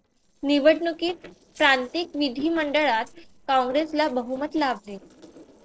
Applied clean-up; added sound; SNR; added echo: neural separator model SepFormer DNS4.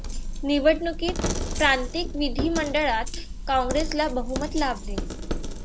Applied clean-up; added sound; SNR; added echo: none; Coin (dropping); 3 dB; none.